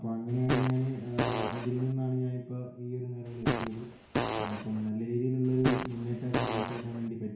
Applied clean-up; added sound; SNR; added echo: none; Fart; 1 dB; reverberation time 0.6 s.